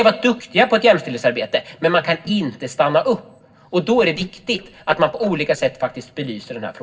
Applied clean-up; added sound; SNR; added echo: neural separator model SepFormer DNS4.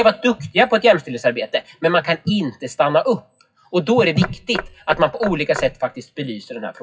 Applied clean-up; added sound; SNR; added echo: classical method WPE with log-MMSE.